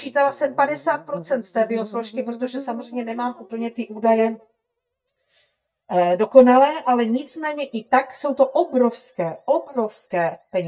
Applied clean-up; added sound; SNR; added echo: neural mask model DeepFilterNet 3.